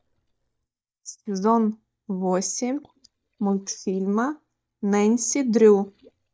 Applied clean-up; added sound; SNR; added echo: neural mask model DeepFilterNet 3.